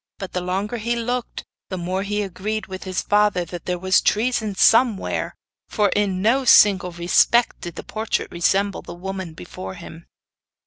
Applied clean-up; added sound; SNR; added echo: none; none; none; none.